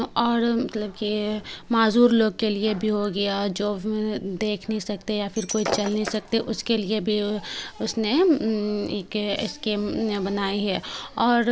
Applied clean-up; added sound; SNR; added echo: none; Shatter; 9 dB; none.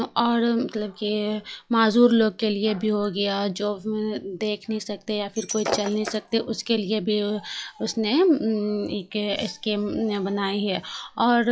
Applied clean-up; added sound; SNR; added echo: classical method log-MMSE.